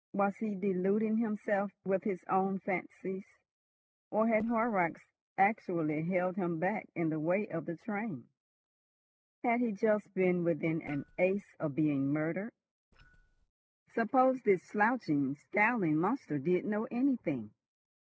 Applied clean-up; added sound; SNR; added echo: neural separator model SepFormer DNS4.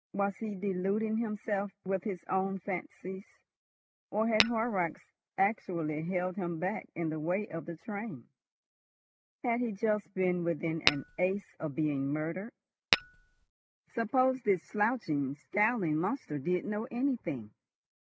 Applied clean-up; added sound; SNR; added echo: none; Tap / Glass; 0 dB; none.